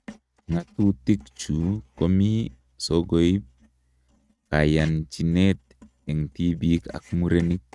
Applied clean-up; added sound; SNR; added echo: neural mask model RNNoise.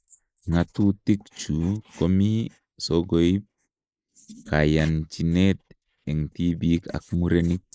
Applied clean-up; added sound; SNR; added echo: neural mask model Resemble Enhance denoiser.